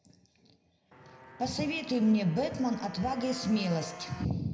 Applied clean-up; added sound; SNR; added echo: none; Motorcycle; 16 dB; reverberation time 0.7 s.